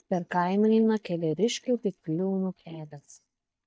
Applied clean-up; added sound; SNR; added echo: neural mask model DeepFilterNet 3.